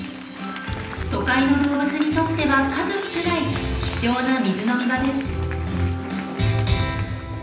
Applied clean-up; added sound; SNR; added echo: none; Applause / Crowd; 15 dB; reverberation time 0.9 s.